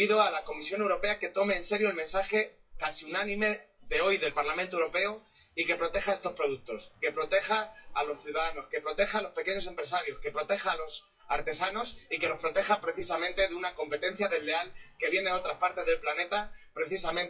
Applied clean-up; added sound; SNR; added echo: classical method WPE with log-MMSE.